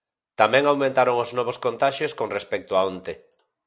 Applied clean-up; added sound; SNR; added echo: none; none; none; none.